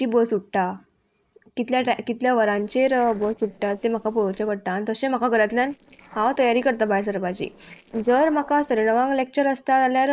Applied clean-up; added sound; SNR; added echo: neural separator model SepFormer DNS4.